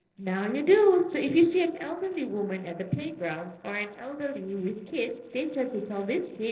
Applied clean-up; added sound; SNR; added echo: neural separator model SepFormer DNS4.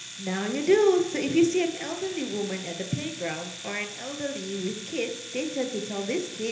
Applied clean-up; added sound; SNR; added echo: none; Domestic sounds, home sounds; 12 dB; reverberation time 0.8 s.